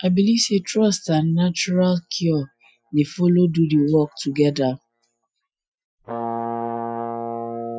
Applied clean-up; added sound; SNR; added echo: classical method Wiener filter.